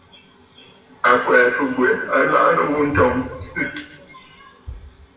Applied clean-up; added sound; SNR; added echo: none; none; none; reverberation time 1.0 s.